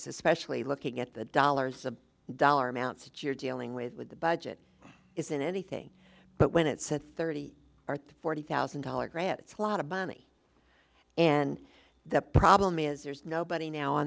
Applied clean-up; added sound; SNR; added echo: none; none; none; none.